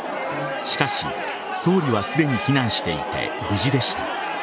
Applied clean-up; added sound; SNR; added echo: none; Bowed string instrument; 20 dB; none.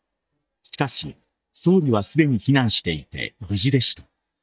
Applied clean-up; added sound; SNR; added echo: neural mask model DeepFilterNet 3.